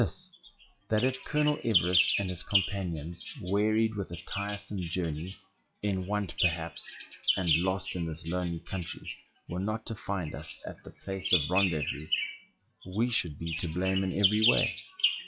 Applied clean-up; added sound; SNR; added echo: classical method log-MMSE.